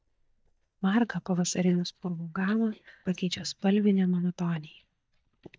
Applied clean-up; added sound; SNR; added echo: neural mask model DeepFilterNet 3.